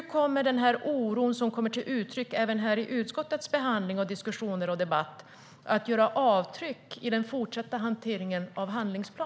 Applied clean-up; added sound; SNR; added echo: none; none; none; none.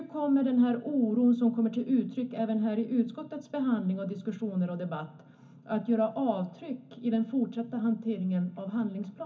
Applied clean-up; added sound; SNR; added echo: none; none; none; reverberation time 0.3 s.